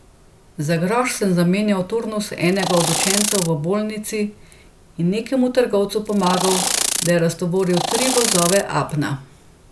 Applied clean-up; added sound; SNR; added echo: none; Insect; 0 dB; none.